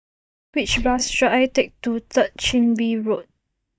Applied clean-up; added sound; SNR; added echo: neural mask model DeepFilterNet 3.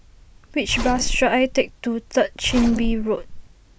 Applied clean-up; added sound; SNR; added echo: none; Zipper (clothing); 6 dB; none.